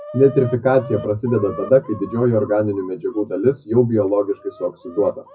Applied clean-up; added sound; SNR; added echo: classical method WPE with log-MMSE.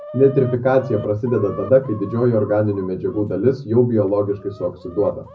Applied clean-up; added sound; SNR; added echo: none; Chicken, rooster; 19 dB; reverberation time 0.4 s.